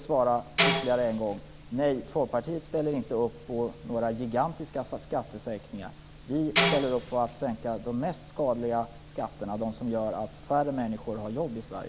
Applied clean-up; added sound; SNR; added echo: none; Tambourine; 1 dB; none.